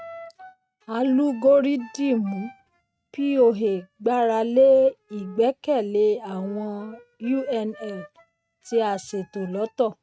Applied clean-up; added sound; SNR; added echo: neural mask model RNNoise.